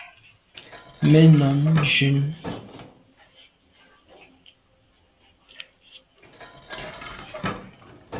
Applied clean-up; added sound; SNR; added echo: none; Dishes, pots, and pans; 15 dB; none.